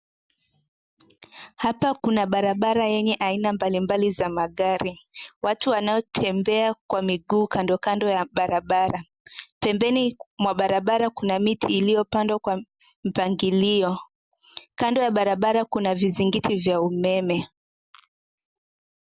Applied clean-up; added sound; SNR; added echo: none; none; none; none.